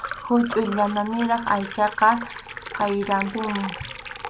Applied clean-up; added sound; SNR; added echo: none; Liquid; 10 dB; none.